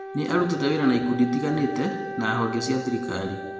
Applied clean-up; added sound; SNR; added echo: none; Wind instrument, woodwind instrument; 9 dB; reverberation time 1.1 s.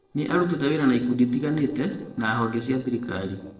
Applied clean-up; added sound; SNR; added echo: neural separator model SepFormer DNS4.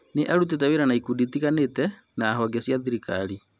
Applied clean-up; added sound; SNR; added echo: none; none; none; none.